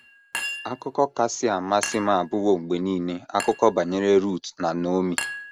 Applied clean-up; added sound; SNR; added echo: none; Chink, clink; 13 dB; none.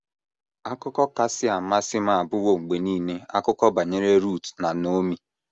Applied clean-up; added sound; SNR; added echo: none; none; none; none.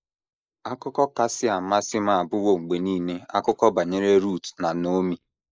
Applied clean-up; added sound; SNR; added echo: neural mask model Resemble Enhance denoiser.